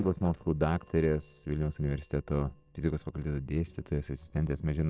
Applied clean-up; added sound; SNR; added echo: neural separator model SepFormer DNS4.